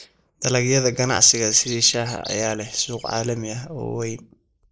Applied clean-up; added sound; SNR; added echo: neural mask model Resemble Enhance denoiser.